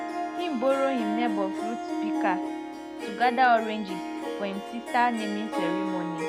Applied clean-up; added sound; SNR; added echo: none; Harp; 3 dB; none.